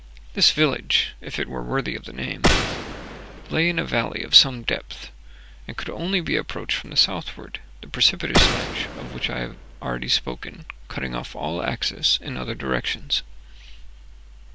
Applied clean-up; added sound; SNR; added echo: none; Gunshot, gunfire; 1 dB; none.